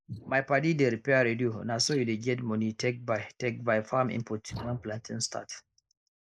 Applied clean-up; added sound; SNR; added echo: neural mask model Resemble Enhance denoiser.